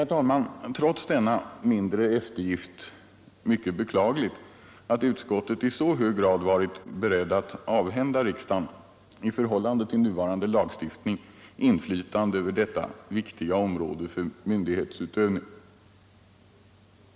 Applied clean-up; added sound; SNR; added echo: none; none; none; none.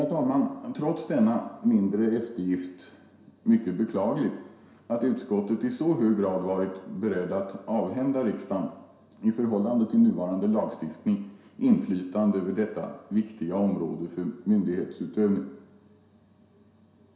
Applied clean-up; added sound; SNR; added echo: none; none; none; reverberation time 0.7 s.